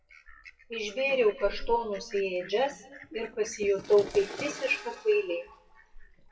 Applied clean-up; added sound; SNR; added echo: classical method WPE with log-MMSE.